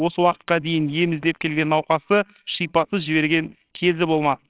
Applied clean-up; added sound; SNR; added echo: neural separator model SepFormer WHAMR!.